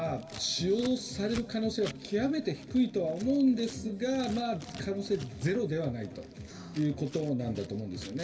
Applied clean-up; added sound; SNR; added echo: none; Scissors; 18 dB; reverberation time 2.3 s.